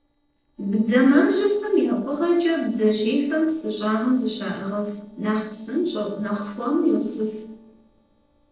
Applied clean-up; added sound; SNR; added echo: neural separator model SepFormer DNS4.